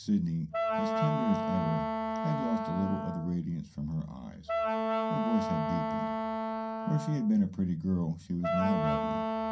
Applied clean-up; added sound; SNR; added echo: none; Wind instrument, woodwind instrument; 1 dB; reverberation time 0.3 s.